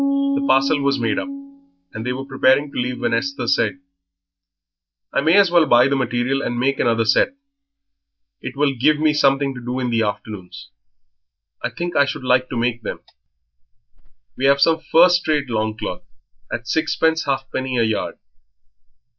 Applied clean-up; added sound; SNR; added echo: neural mask model DeepFilterNet 3.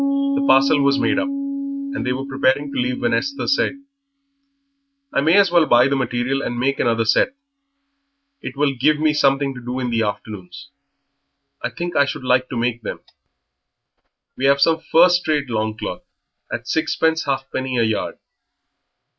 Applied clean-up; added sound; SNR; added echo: neural mask model RNNoise.